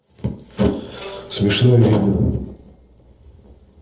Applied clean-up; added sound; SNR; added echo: neural separator model SepFormer DNS4.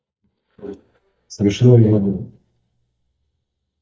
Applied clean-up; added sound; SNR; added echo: neural mask model DeepFilterNet 3.